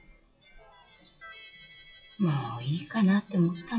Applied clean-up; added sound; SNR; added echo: classical method WPE with log-MMSE.